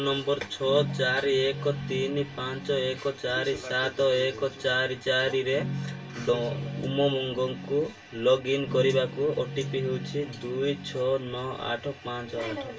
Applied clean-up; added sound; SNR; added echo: none; Guitar; 8 dB; reverberation time 0.1 s.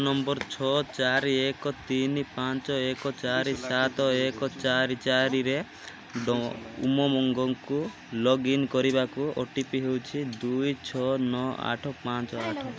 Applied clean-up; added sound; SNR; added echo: none; none; none; none.